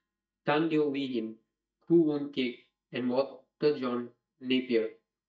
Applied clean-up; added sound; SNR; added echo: neural mask model DeepFilterNet 3.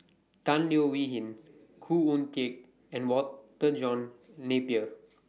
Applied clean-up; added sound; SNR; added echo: none; none; none; none.